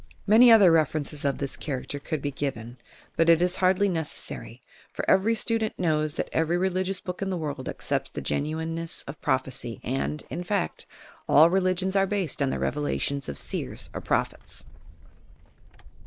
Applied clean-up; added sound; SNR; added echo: neural mask model Resemble Enhance denoiser.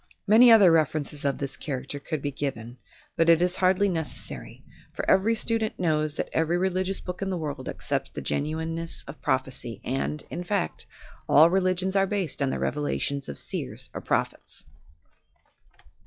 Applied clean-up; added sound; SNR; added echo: classical method log-MMSE.